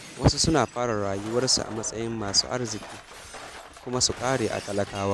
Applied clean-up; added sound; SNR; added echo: none; Shatter; 14 dB; none.